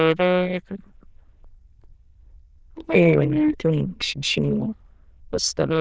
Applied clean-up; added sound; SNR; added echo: neural diffusion model UNIVERSE++.